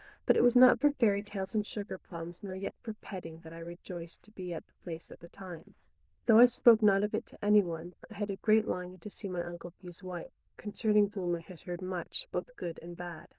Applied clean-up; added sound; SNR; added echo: neural diffusion model UNIVERSE++.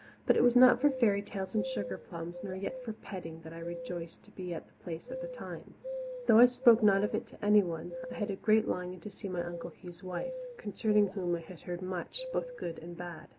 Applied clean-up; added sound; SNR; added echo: none; Bird vocalization, bird call, bird song; 13 dB; none.